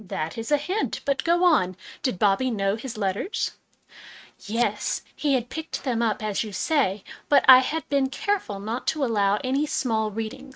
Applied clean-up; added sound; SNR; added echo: neural mask model RNNoise.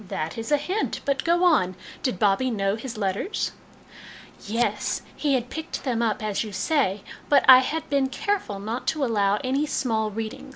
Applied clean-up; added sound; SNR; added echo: none; Scissors; 15 dB; none.